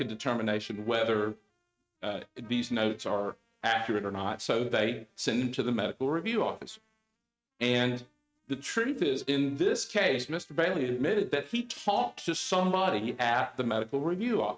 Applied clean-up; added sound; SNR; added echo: neural mask model RNNoise.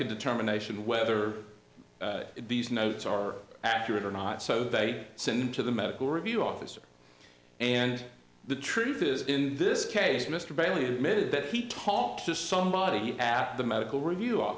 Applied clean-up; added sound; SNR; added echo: none; none; none; none.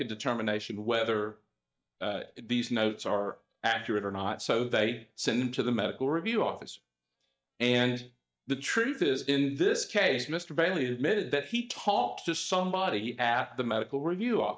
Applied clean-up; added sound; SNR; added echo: neural mask model DeepFilterNet 3.